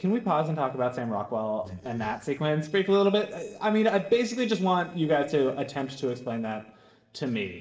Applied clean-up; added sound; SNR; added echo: neural separator model SepFormer DNS4.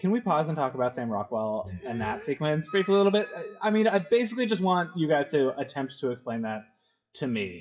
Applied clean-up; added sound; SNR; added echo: classical method WPE with log-MMSE.